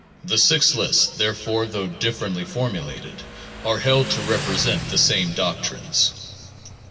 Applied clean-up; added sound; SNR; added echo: none; Motorcycle; 12 dB; reverberation time 1.9 s.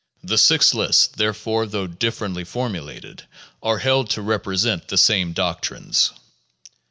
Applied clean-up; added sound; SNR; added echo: none; none; none; none.